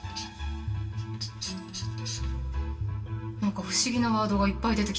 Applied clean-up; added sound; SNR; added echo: none; Piano; 10 dB; reverberation time 0.2 s.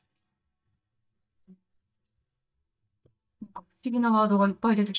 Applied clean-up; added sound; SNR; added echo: neural mask model DeepFilterNet 3.